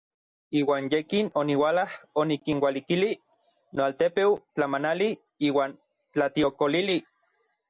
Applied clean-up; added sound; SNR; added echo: none; none; none; none.